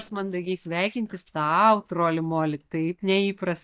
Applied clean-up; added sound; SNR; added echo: neural mask model DeepFilterNet 3.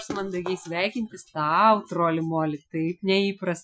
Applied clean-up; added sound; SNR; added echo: classical method Wiener filter.